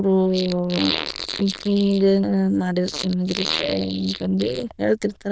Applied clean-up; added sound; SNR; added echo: neural diffusion model UNIVERSE++.